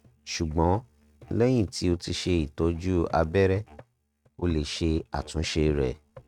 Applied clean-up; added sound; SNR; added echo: neural mask model RNNoise.